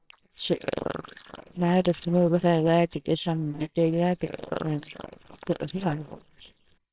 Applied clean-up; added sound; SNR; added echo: neural separator model SepFormer WHAMR!.